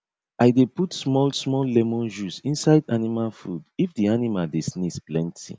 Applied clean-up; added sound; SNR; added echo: none; none; none; none.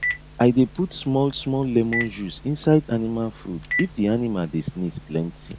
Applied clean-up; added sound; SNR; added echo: none; Telephone; 11 dB; none.